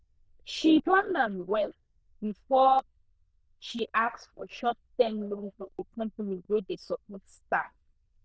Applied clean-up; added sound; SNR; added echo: neural diffusion model UNIVERSE++.